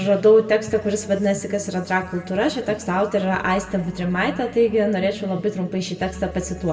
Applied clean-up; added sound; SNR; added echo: none; none; none; reverberation time 1.7 s.